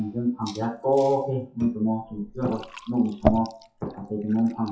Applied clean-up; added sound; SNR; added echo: classical method WPE with log-MMSE.